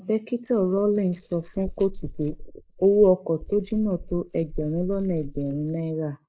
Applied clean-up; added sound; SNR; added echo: neural mask model Resemble Enhance denoiser.